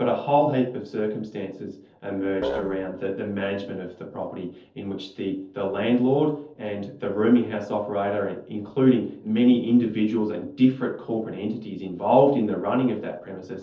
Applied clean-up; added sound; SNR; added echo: neural separator model SepFormer DNS4.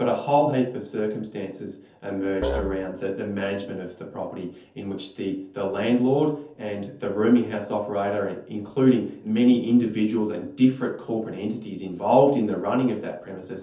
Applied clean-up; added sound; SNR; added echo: none; Musical instrument; 10 dB; reverberation time 0.5 s.